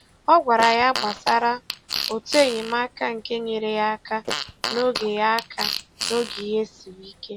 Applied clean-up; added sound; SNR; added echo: none; Fart; 9 dB; none.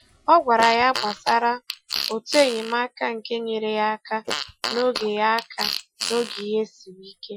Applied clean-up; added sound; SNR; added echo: classical method Wiener filter.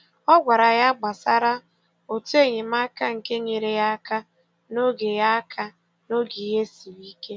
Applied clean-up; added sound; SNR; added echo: none; none; none; none.